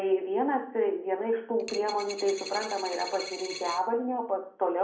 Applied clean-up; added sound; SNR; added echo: none; Coin (dropping); 11 dB; reverberation time 0.6 s.